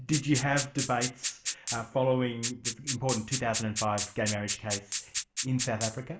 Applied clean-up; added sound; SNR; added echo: none; Rattle (instrument); 4 dB; reverberation time 0.4 s.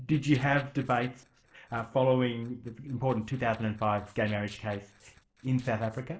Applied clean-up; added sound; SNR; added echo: neural separator model SepFormer DNS4.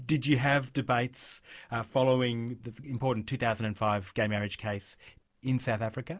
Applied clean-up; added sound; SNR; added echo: none; none; none; none.